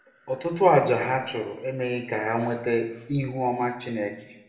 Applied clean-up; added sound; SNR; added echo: none; none; none; reverberation time 0.9 s.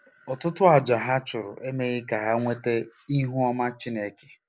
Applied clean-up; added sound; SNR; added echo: none; none; none; none.